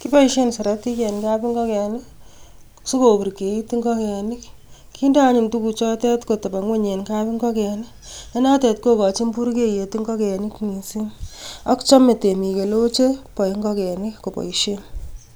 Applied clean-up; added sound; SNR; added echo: none; none; none; none.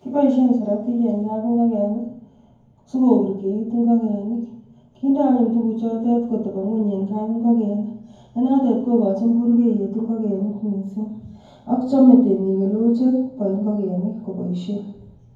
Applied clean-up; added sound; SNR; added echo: none; none; none; reverberation time 0.9 s.